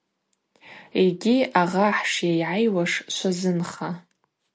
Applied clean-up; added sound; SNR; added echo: none; none; none; none.